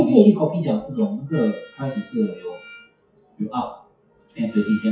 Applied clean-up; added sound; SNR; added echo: classical method WPE with log-MMSE.